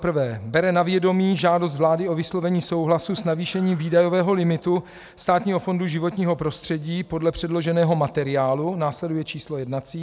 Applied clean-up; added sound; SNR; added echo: none; none; none; none.